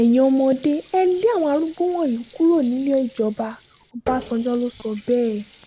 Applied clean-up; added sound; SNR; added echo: none; Water tap, faucet; 17 dB; none.